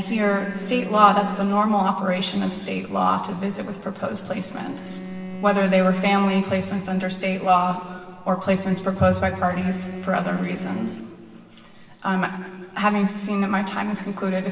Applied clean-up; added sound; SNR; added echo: none; Bowed string instrument; 13 dB; reverberation time 2.5 s.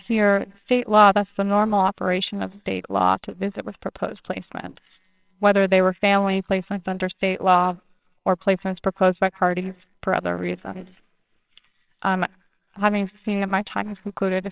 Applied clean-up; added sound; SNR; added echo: neural separator model SepFormer WHAMR!.